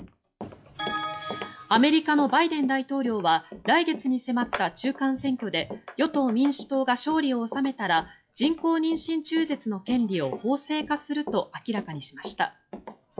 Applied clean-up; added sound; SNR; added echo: classical method log-MMSE.